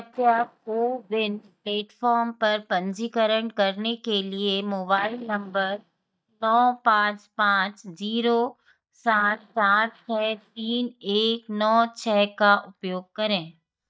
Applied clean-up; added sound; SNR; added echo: neural mask model DeepFilterNet 3.